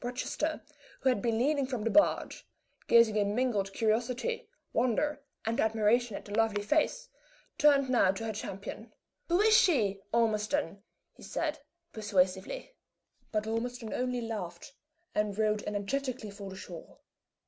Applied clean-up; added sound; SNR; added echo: none; none; none; none.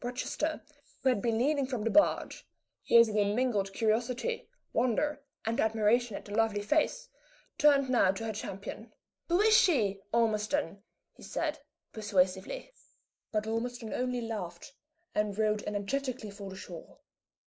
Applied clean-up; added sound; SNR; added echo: neural mask model Resemble Enhance denoiser.